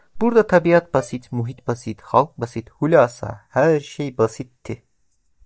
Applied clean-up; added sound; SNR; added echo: neural mask model DeepFilterNet 3.